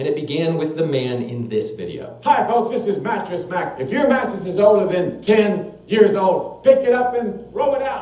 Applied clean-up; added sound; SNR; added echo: none; Tambourine; 11 dB; reverberation time 0.7 s.